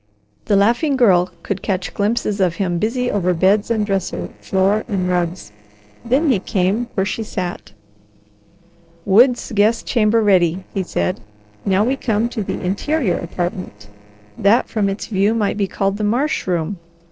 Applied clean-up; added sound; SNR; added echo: neural separator model SepFormer DNS4.